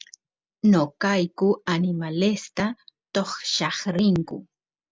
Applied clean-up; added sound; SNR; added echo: none; none; none; none.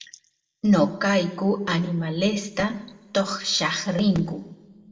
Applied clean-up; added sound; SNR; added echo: none; none; none; reverberation time 0.7 s.